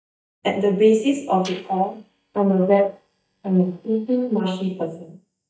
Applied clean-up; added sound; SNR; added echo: neural mask model DeepFilterNet 3.